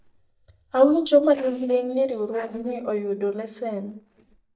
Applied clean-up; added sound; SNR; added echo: neural mask model DeepFilterNet 3.